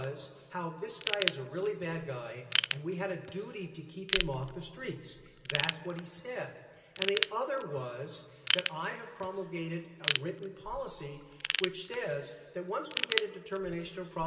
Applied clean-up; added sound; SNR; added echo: none; Ratchet, pawl / Tools; -4 dB; reverberation time 2.8 s.